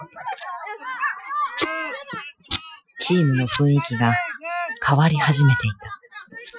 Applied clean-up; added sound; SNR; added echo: classical method Wiener filter.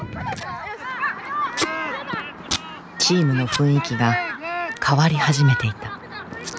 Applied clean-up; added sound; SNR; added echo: none; Packing tape, duct tape; 14 dB; none.